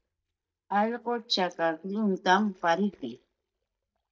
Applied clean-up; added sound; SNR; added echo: neural mask model DeepFilterNet 3.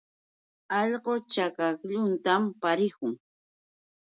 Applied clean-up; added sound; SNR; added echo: none; none; none; none.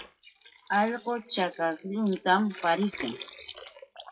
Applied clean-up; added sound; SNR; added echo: classical method WPE with log-MMSE.